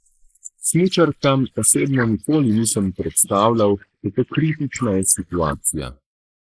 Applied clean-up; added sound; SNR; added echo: neural mask model Resemble Enhance denoiser.